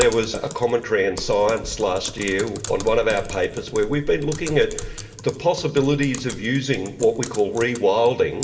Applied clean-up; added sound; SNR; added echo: none; Typing; 12 dB; reverberation time 2.4 s.